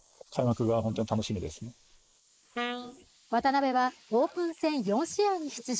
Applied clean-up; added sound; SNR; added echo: neural mask model Resemble Enhance denoiser.